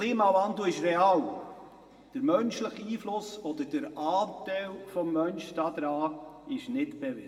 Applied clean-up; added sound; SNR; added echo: none; none; none; reverberation time 1.1 s.